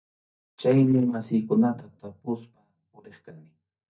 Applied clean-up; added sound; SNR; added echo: neural mask model DeepFilterNet 3.